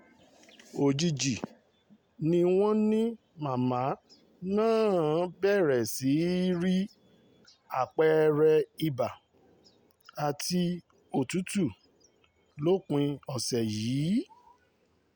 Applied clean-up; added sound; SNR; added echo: none; none; none; none.